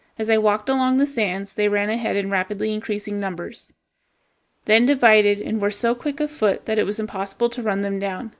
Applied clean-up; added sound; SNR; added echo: neural mask model Resemble Enhance denoiser.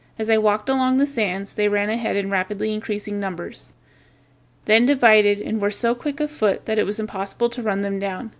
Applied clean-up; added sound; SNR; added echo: none; none; none; none.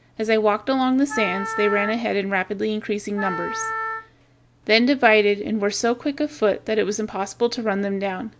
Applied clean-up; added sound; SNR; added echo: none; Wind instrument, woodwind instrument; 8 dB; none.